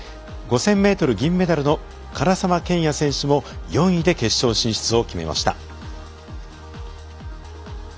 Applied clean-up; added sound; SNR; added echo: none; none; none; none.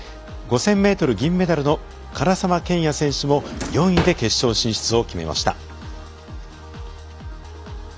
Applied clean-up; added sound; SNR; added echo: none; Drawer open or close; 7 dB; none.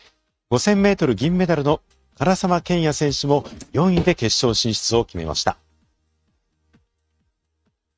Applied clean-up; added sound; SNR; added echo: neural mask model RNNoise.